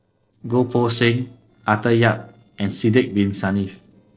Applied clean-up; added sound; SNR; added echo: neural separator model SepFormer DNS4.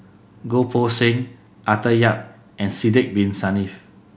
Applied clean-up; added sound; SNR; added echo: none; none; none; none.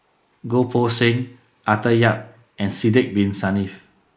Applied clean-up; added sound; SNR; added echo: neural mask model Resemble Enhance denoiser.